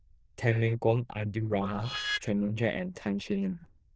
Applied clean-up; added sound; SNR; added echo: neural diffusion model UNIVERSE++.